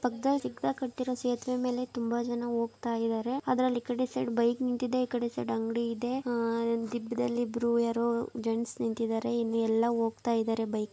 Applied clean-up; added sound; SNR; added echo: none; none; none; none.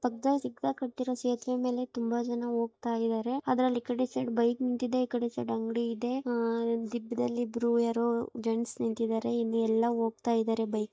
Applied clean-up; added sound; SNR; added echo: neural mask model DeepFilterNet 3.